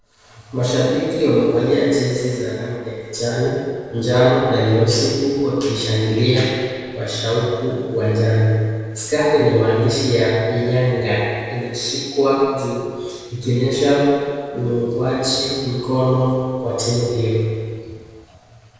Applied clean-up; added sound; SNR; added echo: neural separator model SepFormer DNS4.